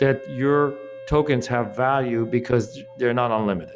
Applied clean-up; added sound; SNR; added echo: none; Wind instrument, woodwind instrument; 17 dB; none.